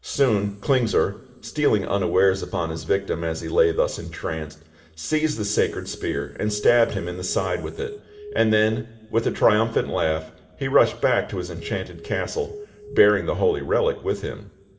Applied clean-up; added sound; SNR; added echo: none; Alarm; 15 dB; reverberation time 1.6 s.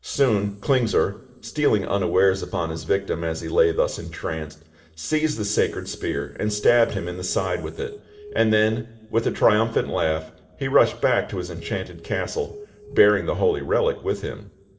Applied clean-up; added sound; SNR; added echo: neural separator model SepFormer DNS4.